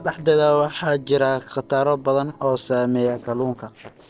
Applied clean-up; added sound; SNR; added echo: neural separator model SepFormer DNS4.